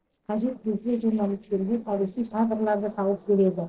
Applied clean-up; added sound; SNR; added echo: neural separator model SepFormer DNS4.